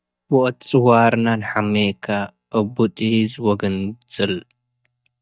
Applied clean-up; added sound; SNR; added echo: neural mask model DeepFilterNet 3.